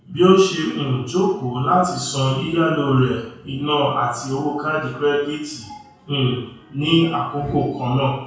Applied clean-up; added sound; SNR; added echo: none; none; none; reverberation time 0.6 s.